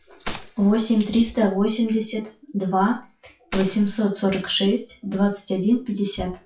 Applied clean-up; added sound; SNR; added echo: classical method WPE with log-MMSE.